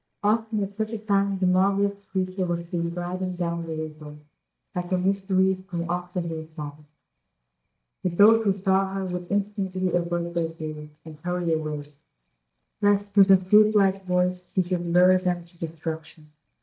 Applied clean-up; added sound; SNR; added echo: neural mask model DeepFilterNet 3.